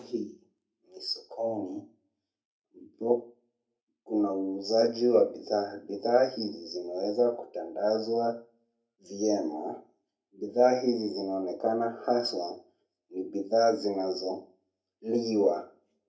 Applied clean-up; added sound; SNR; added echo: none; none; none; reverberation time 0.3 s.